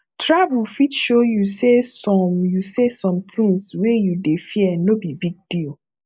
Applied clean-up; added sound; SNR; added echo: neural mask model Resemble Enhance denoiser.